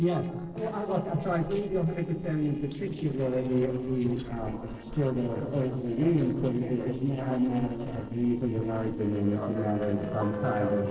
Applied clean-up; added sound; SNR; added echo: neural separator model SepFormer DNS4.